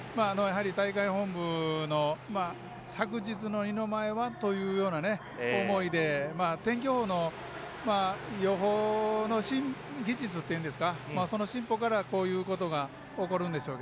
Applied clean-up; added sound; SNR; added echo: none; none; none; none.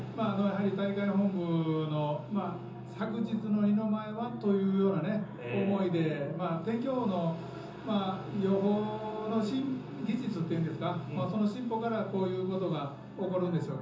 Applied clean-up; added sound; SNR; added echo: none; none; none; reverberation time 0.6 s.